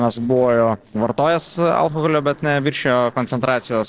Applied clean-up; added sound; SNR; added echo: neural separator model SepFormer DNS4.